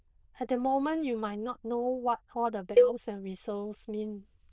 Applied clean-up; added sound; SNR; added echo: neural diffusion model UNIVERSE++.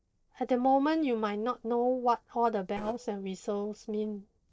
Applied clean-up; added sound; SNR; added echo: neural separator model SepFormer DNS4.